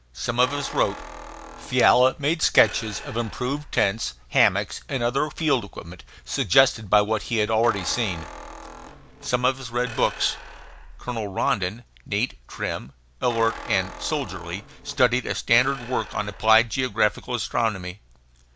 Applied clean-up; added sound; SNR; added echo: none; Squeak; 14 dB; none.